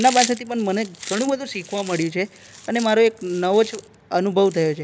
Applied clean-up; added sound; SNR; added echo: none; Chewing, mastication; 13 dB; none.